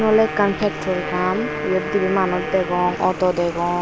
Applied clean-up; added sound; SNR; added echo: none; Wind instrument, woodwind instrument; 9 dB; none.